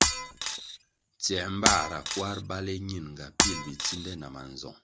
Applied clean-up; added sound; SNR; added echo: none; Shatter; -3 dB; none.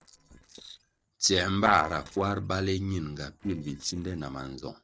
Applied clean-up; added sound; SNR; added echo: neural separator model SepFormer DNS4.